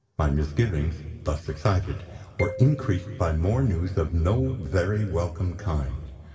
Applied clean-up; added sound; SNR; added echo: none; Marimba, xylophone; 17 dB; reverberation time 2.2 s.